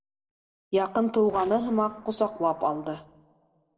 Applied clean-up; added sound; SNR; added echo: neural separator model SepFormer DNS4.